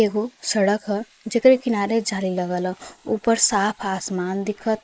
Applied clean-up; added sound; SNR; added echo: neural mask model Resemble Enhance denoiser.